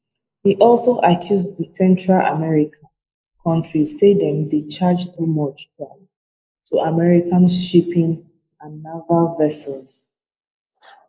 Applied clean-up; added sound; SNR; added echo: neural mask model Resemble Enhance denoiser.